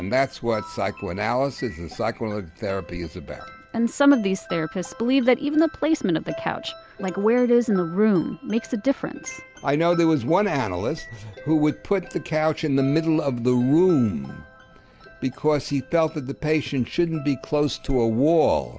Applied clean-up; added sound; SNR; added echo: none; none; none; none.